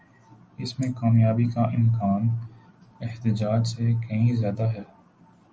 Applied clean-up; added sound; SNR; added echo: none; none; none; none.